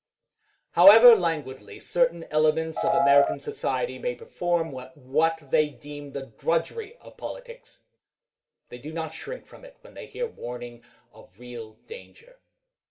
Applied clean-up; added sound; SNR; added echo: none; Piano; -4 dB; reverberation time 0.3 s.